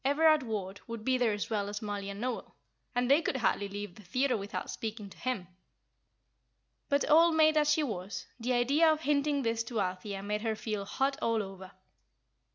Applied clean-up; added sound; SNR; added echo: none; none; none; none.